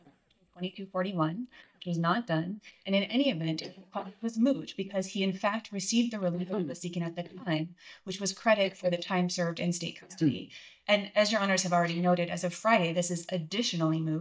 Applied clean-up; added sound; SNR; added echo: neural mask model DeepFilterNet 3.